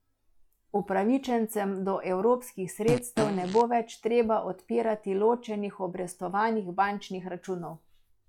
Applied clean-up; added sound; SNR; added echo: classical method log-MMSE.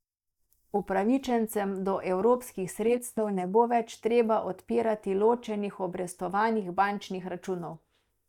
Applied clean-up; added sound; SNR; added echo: neural mask model DeepFilterNet 3.